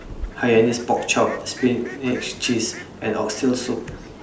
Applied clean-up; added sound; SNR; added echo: none; Fowl; 16 dB; none.